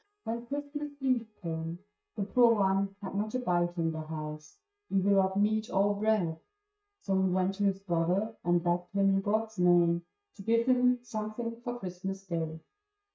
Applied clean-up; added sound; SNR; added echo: neural mask model DeepFilterNet 3.